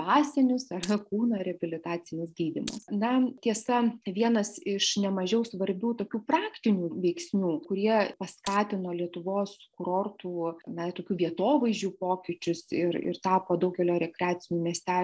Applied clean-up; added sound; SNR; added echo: neural separator model SepFormer DNS4.